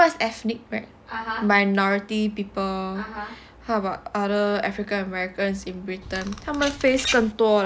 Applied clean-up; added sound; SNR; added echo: none; Bird vocalization, bird call, bird song; 8 dB; none.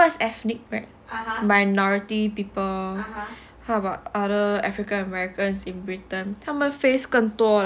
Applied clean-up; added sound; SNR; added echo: none; none; none; none.